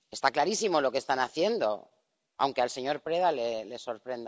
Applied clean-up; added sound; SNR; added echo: none; none; none; none.